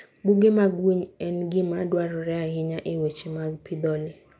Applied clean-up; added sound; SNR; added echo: none; none; none; none.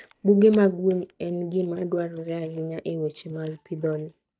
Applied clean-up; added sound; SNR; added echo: neural mask model DeepFilterNet 3.